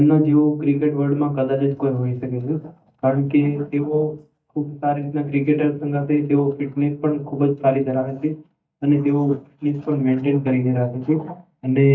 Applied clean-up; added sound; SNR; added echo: neural mask model DeepFilterNet 3.